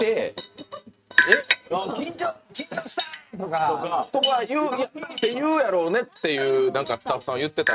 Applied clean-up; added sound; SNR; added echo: neural mask model RNNoise.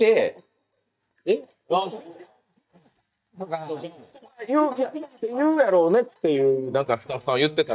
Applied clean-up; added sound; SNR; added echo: neural mask model DeepFilterNet 3.